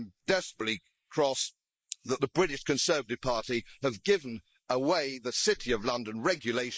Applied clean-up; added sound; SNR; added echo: neural mask model Resemble Enhance denoiser.